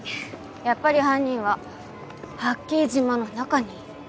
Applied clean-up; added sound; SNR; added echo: none; none; none; none.